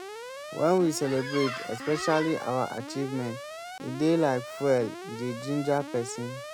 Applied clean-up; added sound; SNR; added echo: none; Alarm + Squeak; 10 dB; none.